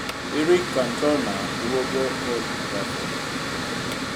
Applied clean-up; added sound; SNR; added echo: none; Mechanical fan; 1 dB; none.